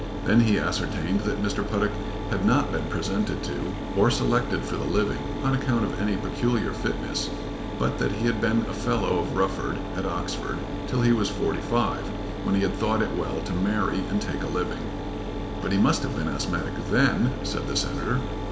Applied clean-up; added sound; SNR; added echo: none; Mechanisms; 4 dB; reverberation time 2.7 s.